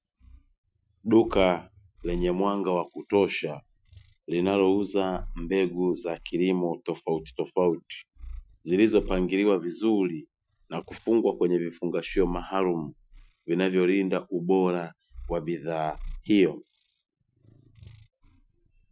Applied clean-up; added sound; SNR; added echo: classical method Wiener filter.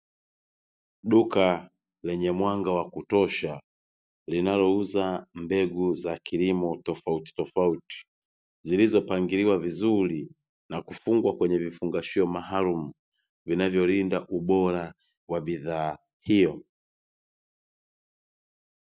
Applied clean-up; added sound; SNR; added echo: none; none; none; none.